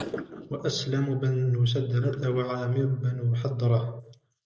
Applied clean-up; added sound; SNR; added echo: neural mask model Resemble Enhance denoiser.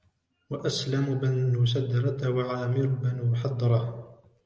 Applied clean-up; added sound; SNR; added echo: none; none; none; none.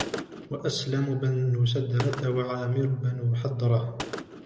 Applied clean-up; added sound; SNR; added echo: none; Gunshot, gunfire; 13 dB; none.